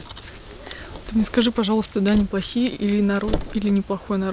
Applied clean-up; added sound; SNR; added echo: none; Car; 12 dB; none.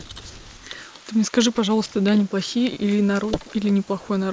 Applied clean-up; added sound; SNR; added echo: neural mask model Resemble Enhance denoiser.